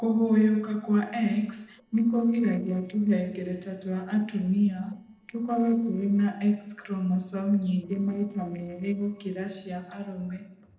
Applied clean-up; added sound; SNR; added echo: neural separator model SepFormer DNS4.